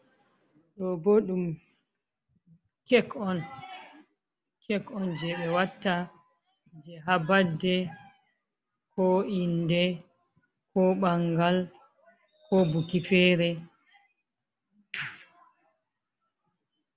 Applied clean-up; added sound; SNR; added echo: none; none; none; none.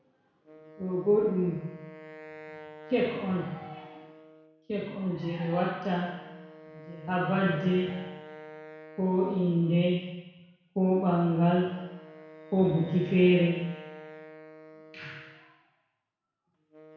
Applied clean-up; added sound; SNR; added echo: none; Wind instrument, woodwind instrument; 19 dB; reverberation time 1.1 s.